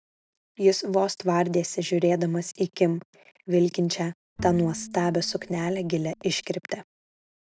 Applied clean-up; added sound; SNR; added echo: none; Bowed string instrument; 15 dB; none.